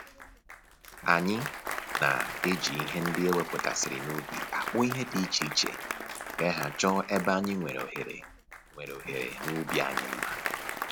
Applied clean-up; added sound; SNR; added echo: none; Applause; 5 dB; none.